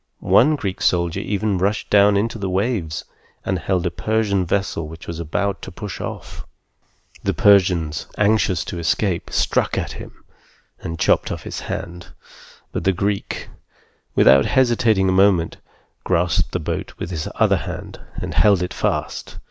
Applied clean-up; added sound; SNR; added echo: none; none; none; none.